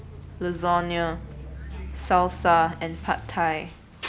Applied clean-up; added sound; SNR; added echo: none; Bus; 11 dB; none.